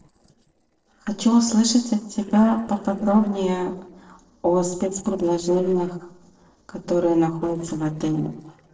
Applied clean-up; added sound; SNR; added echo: neural separator model SepFormer DNS4.